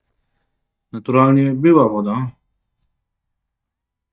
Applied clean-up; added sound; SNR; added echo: neural mask model DeepFilterNet 3.